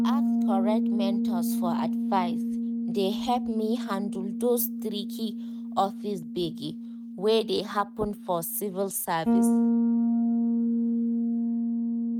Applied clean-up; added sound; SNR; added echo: neural mask model RNNoise.